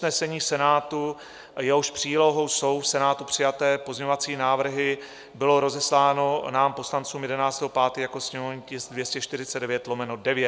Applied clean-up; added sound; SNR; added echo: none; none; none; none.